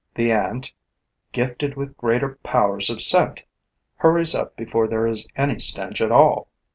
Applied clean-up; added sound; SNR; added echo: none; none; none; none.